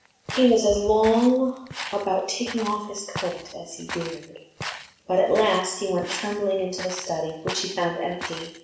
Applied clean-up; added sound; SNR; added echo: none; Walk, footsteps; 13 dB; reverberation time 0.7 s.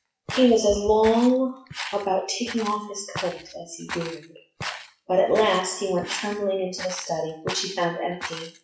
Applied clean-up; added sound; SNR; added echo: classical method WPE with log-MMSE.